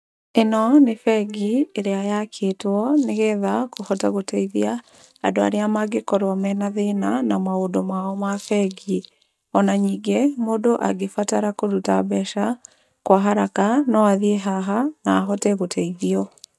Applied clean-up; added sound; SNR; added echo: neural mask model DeepFilterNet 3.